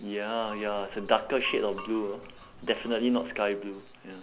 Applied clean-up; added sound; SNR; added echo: none; Glass; 15 dB; none.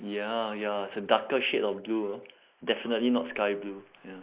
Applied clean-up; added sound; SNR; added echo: neural mask model Resemble Enhance denoiser.